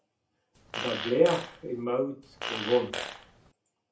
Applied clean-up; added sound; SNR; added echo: none; Fart; 8 dB; reverberation time 0.3 s.